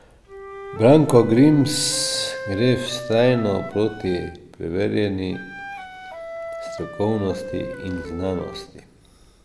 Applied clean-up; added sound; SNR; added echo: none; Wind instrument, woodwind instrument; 13 dB; none.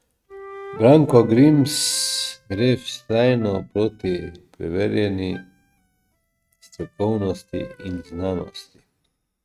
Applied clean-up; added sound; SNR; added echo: neural mask model RNNoise.